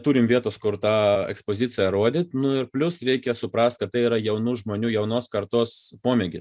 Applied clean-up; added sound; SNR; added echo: none; none; none; none.